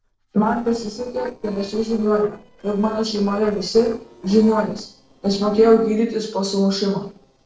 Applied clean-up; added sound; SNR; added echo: neural separator model SepFormer DNS4.